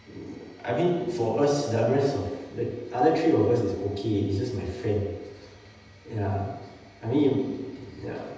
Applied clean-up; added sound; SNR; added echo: none; none; none; reverberation time 1.1 s.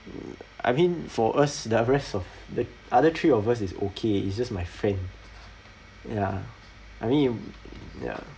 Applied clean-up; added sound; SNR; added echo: none; none; none; none.